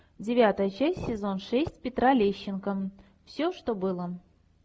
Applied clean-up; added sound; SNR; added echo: none; none; none; none.